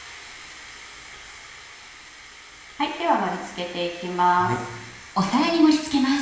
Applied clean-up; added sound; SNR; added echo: none; none; none; reverberation time 1.0 s.